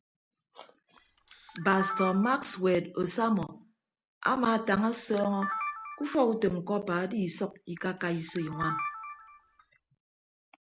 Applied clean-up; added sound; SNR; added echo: none; Camera; 9 dB; none.